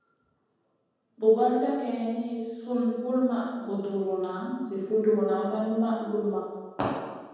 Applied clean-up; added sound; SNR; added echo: none; none; none; reverberation time 1.2 s.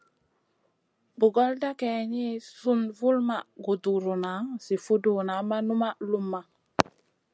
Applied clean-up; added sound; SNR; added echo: none; none; none; none.